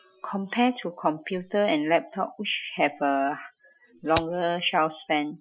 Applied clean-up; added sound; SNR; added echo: classical method Wiener filter.